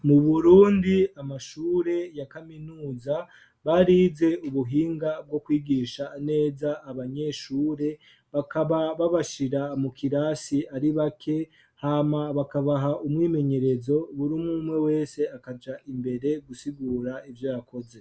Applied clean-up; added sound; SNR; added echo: none; none; none; none.